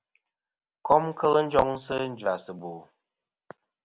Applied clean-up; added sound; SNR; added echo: none; none; none; none.